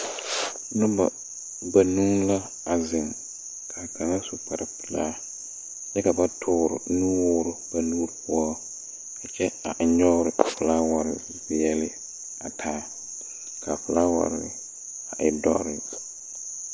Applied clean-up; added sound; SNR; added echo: none; none; none; none.